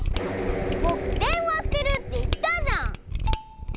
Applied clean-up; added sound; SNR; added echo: none; Mechanisms; -1 dB; none.